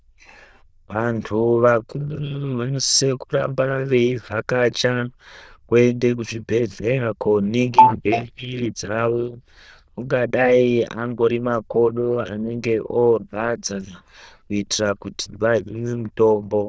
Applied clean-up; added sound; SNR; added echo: neural diffusion model UNIVERSE++.